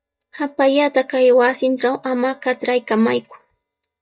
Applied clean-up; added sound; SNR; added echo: neural mask model DeepFilterNet 3.